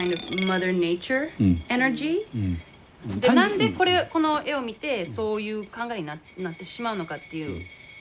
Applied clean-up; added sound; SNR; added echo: none; Coin (dropping); 17 dB; none.